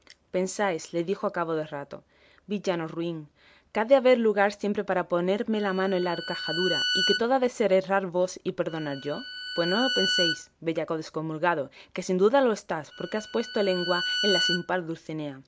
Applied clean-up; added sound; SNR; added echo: none; Bowed string instrument; 5 dB; none.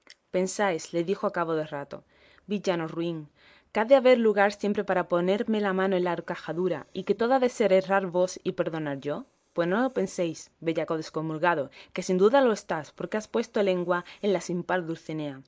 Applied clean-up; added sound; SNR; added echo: neural mask model Resemble Enhance denoiser.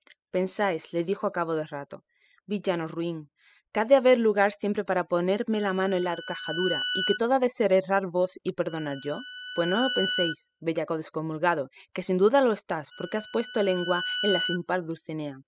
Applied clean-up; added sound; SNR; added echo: classical method spectral subtraction.